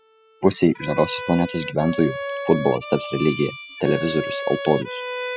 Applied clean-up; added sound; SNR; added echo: classical method spectral subtraction.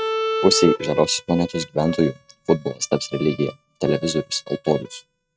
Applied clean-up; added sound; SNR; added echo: neural mask model RNNoise.